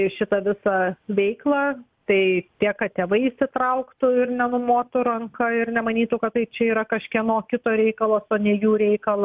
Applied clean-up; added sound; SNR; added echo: none; none; none; none.